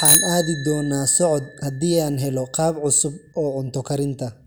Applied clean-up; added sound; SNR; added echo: none; Bicycle bell; 4 dB; none.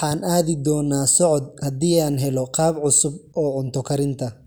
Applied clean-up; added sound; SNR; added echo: none; none; none; none.